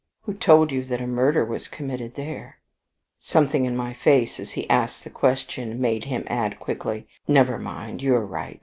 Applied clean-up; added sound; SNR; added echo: none; none; none; none.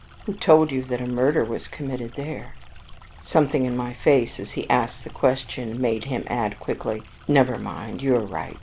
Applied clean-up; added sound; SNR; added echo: none; Stream; 18 dB; none.